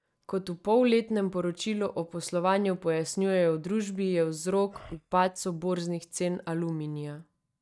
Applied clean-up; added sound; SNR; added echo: neural mask model DeepFilterNet 3.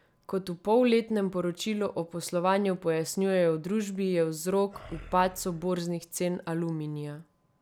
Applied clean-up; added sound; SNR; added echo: none; Animal; 18 dB; none.